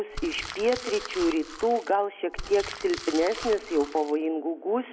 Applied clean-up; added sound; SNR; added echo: none; Crumpling, crinkling; 12 dB; none.